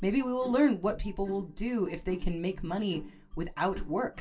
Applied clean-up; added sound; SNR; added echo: none; none; none; reverberation time 0.2 s.